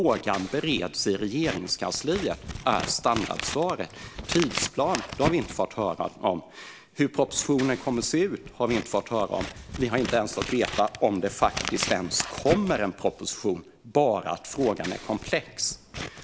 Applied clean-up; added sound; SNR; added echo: none; Scissors; 10 dB; none.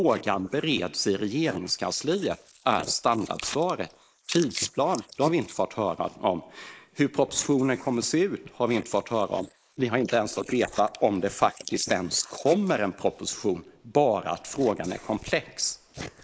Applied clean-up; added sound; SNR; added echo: neural mask model Resemble Enhance denoiser.